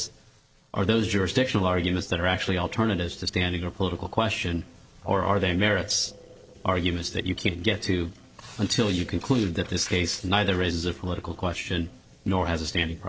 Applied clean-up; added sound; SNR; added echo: neural separator model SepFormer DNS4.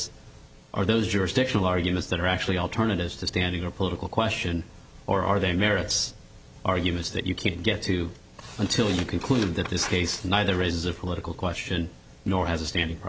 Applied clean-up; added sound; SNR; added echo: none; none; none; none.